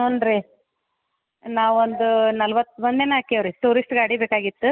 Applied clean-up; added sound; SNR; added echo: none; none; none; none.